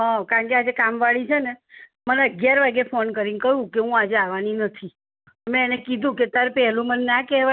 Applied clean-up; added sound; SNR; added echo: none; none; none; none.